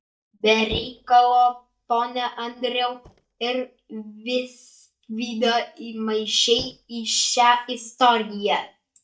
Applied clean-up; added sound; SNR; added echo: neural mask model DeepFilterNet 3.